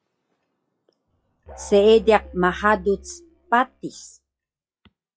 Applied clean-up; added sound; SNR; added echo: classical method log-MMSE.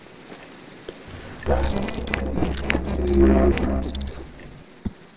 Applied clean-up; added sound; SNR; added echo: neural separator model SepFormer DNS4.